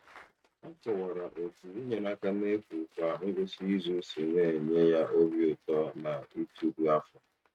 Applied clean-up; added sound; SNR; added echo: neural mask model RNNoise.